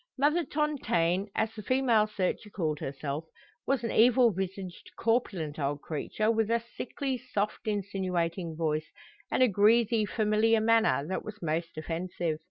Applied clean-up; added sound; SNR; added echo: none; none; none; none.